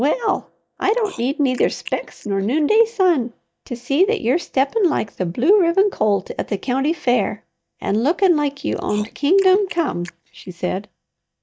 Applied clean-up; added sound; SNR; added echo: neural mask model DeepFilterNet 3.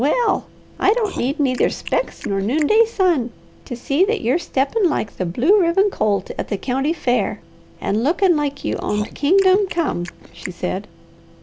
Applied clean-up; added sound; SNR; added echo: none; Chewing, mastication; 18 dB; none.